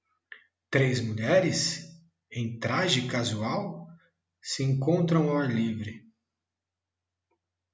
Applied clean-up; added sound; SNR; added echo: none; none; none; none.